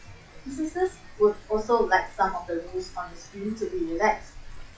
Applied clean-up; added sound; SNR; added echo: classical method WPE with log-MMSE.